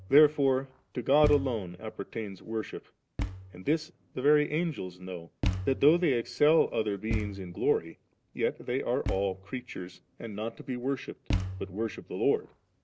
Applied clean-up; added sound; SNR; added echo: none; Thump, thud; 9 dB; none.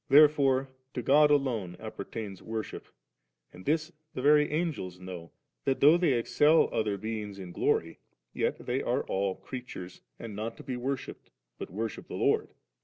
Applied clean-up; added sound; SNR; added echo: none; none; none; none.